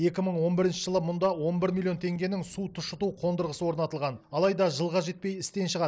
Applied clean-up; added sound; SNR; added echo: none; none; none; none.